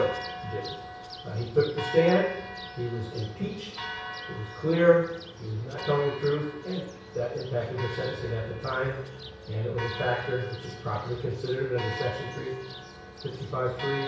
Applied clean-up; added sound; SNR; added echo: none; Church bell; 11 dB; reverberation time 0.6 s.